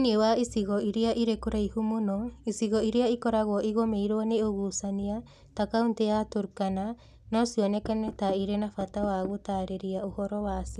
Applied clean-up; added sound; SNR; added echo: none; Knock; 14 dB; none.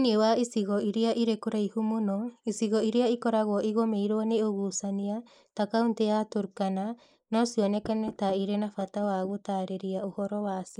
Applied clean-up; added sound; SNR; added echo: neural mask model Resemble Enhance denoiser.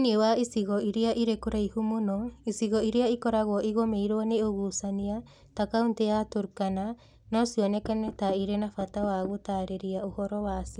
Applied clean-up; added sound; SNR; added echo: neural mask model DeepFilterNet 3.